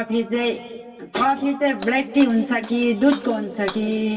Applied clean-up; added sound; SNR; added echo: none; Shatter; 18 dB; reverberation time 2.4 s.